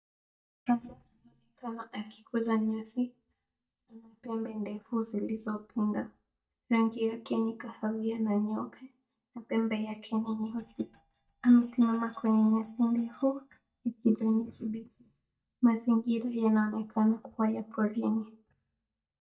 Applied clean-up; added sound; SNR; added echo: neural mask model DeepFilterNet 3.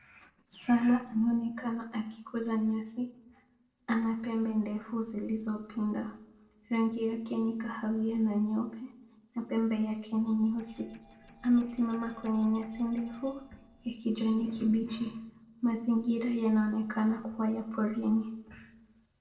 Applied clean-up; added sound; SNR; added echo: neural separator model SepFormer DNS4.